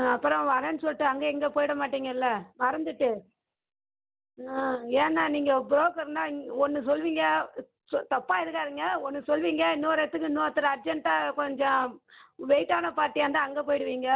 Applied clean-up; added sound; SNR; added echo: none; none; none; none.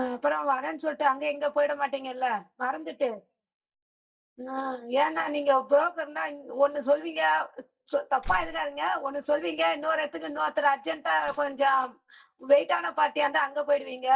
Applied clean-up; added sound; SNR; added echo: neural mask model DeepFilterNet 3.